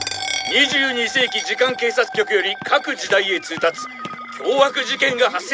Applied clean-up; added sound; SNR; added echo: none; Coin (dropping); 14 dB; none.